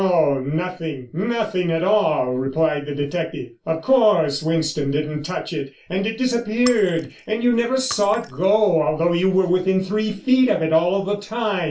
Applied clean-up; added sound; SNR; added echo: none; Shatter; 18 dB; reverberation time 0.2 s.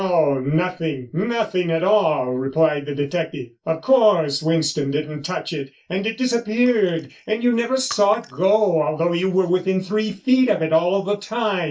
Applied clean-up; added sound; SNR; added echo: neural mask model DeepFilterNet 3.